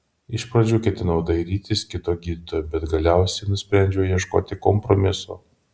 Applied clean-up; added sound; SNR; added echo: none; none; none; none.